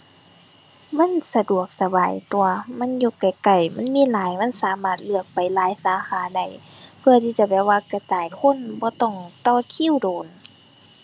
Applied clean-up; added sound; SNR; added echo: none; Frog; 14 dB; none.